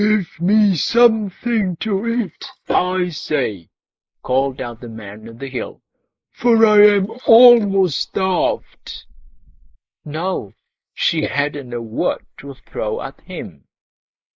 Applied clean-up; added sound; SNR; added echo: neural mask model Resemble Enhance denoiser.